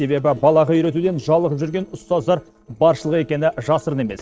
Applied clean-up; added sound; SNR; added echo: neural separator model SepFormer DNS4.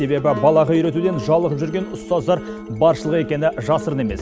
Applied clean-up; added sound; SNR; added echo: none; Wind instrument, woodwind instrument; 15 dB; none.